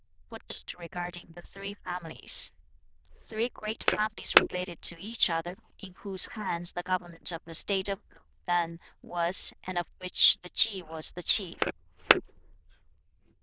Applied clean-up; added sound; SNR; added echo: neural diffusion model UNIVERSE++.